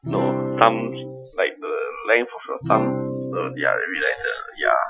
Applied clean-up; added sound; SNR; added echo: classical method Wiener filter.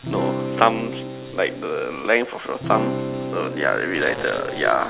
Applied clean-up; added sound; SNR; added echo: none; Acoustic guitar / Strum; 6 dB; none.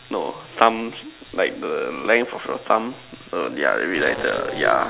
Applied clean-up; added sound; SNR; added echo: none; none; none; none.